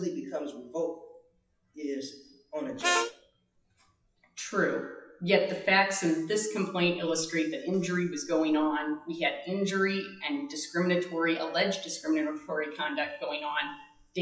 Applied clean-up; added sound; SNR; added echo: classical method WPE with log-MMSE.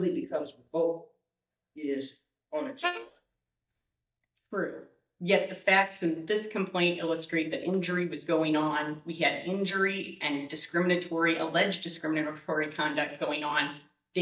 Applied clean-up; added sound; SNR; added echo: neural mask model DeepFilterNet 3.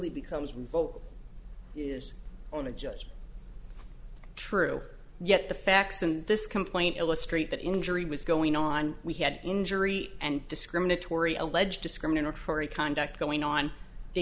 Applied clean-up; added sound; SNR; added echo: none; none; none; none.